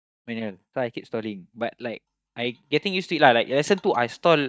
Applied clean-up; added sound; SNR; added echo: neural mask model DeepFilterNet 3.